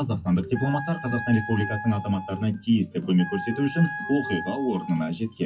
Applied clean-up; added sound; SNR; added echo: classical method WPE with log-MMSE.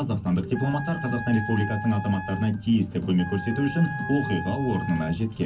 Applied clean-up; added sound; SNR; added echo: none; Wind instrument, woodwind instrument; 11 dB; reverberation time 0.4 s.